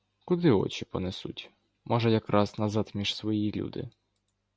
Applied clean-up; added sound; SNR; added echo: none; none; none; none.